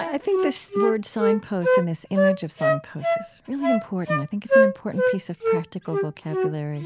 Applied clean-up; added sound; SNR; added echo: none; Wind instrument, woodwind instrument; -3 dB; none.